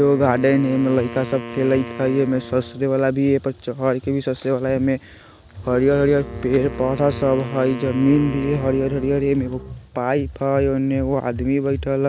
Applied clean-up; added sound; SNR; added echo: none; Wind instrument, woodwind instrument + Bowed string instrument; 15 dB; none.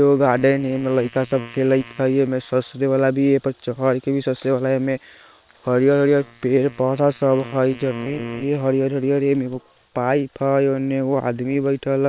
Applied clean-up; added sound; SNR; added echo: neural separator model SepFormer WHAM!.